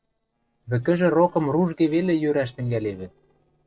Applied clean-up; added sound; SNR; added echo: neural separator model SepFormer DNS4.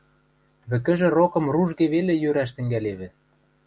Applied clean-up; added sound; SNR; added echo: none; none; none; none.